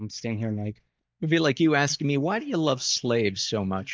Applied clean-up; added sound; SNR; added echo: neural mask model DeepFilterNet 3.